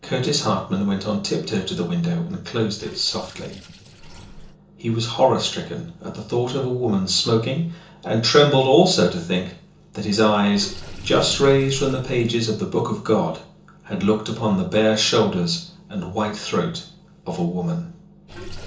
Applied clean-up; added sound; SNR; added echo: neural separator model SepFormer DNS4.